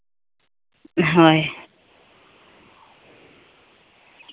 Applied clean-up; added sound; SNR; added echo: none; none; none; none.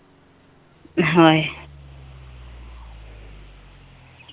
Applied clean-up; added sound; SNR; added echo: none; Idling / Truck; 20 dB; none.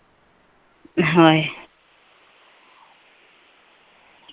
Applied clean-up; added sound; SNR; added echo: neural mask model Resemble Enhance denoiser.